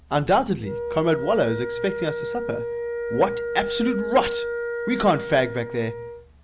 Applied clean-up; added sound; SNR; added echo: none; Wind instrument, woodwind instrument; 5 dB; none.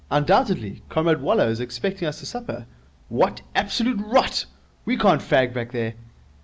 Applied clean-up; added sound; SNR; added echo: none; none; none; none.